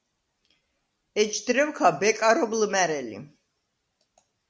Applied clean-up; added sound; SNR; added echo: none; none; none; none.